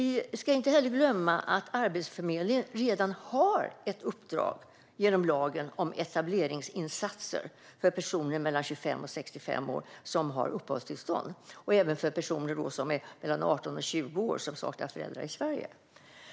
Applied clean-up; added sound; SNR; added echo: none; none; none; none.